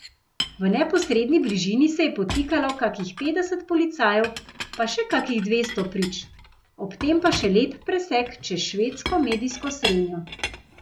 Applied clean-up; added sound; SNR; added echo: none; Chink, clink; 12 dB; none.